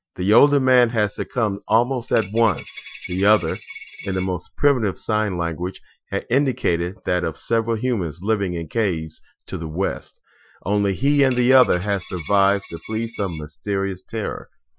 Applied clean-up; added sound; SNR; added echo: classical method Wiener filter.